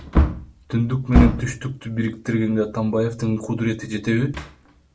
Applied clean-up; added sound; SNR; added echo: none; Wood; 2 dB; none.